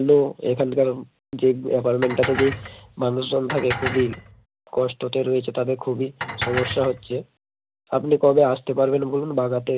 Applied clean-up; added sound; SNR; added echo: none; Dishes, pots, and pans; 8 dB; none.